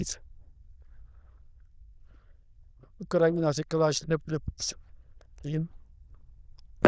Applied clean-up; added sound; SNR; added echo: neural diffusion model UNIVERSE++.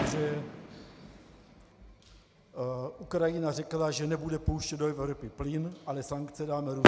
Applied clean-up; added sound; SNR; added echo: none; Fireworks; 0 dB; none.